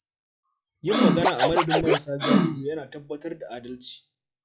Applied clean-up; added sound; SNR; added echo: classical method log-MMSE.